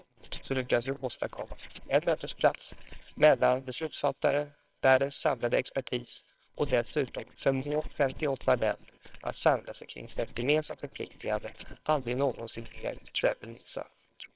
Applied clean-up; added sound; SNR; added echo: neural separator model SepFormer WHAMR!.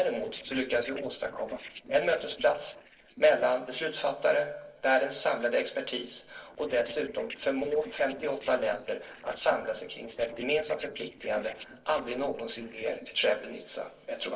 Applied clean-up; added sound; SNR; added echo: neural separator model SepFormer DNS4.